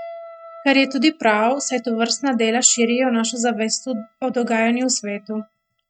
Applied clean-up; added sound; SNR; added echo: neural mask model RNNoise.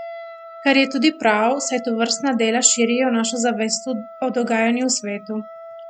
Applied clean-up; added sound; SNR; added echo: none; Wind instrument, woodwind instrument; 17 dB; none.